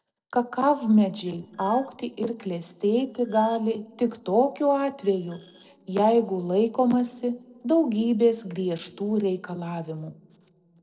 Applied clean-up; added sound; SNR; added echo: neural separator model SepFormer DNS4.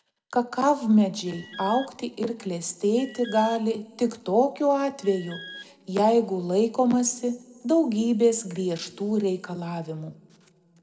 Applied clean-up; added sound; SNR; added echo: none; Alarm; 19 dB; reverberation time 1.7 s.